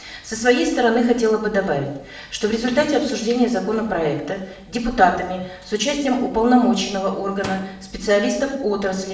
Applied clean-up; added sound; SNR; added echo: none; Slam; 17 dB; reverberation time 0.6 s.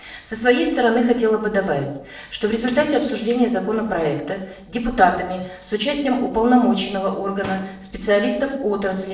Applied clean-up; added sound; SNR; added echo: neural separator model SepFormer DNS4.